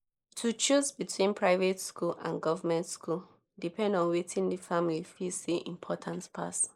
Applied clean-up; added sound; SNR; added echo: neural mask model Resemble Enhance denoiser.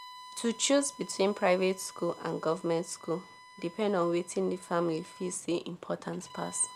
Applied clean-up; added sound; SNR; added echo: none; Bowed string instrument; 20 dB; none.